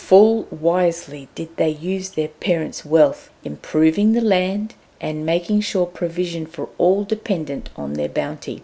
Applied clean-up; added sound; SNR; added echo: none; none; none; none.